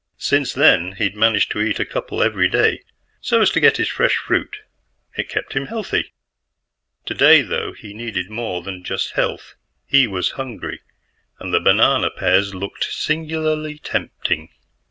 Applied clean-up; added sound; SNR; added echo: none; none; none; none.